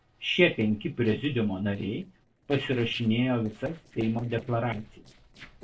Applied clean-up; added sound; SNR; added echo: neural separator model SepFormer DNS4.